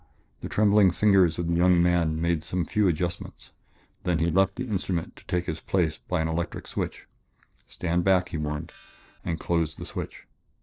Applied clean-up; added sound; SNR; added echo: neural separator model SepFormer DNS4.